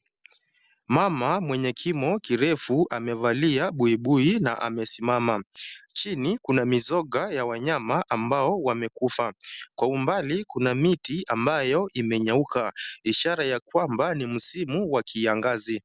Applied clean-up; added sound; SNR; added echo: none; none; none; none.